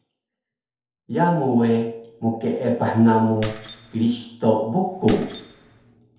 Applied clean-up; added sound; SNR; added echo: none; Keys jangling; 17 dB; reverberation time 0.8 s.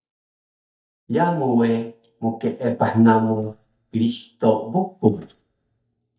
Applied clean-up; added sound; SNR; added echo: neural mask model DeepFilterNet 3.